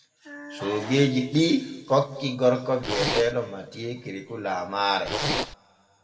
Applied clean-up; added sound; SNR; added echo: none; Zipper (clothing); 1 dB; reverberation time 1.9 s.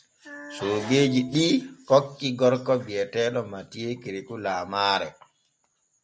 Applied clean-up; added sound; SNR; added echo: none; none; none; none.